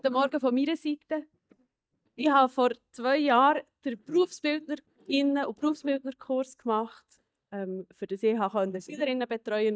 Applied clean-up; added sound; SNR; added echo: neural mask model DeepFilterNet 3.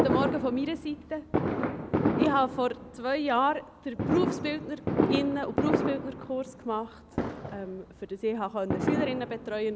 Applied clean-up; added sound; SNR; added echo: none; Fireworks; 0 dB; none.